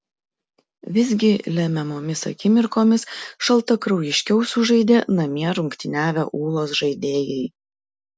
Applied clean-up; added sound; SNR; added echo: none; none; none; none.